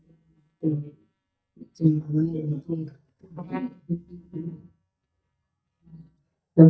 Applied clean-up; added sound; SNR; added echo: neural mask model DeepFilterNet 3.